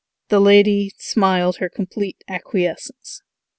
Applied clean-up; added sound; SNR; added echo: none; none; none; none.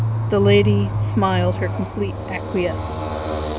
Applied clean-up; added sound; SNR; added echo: none; Motorcycle; 0 dB; none.